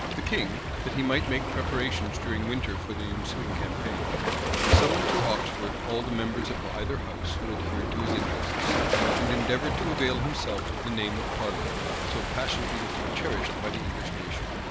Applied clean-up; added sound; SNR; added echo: none; Waves, surf; -4 dB; none.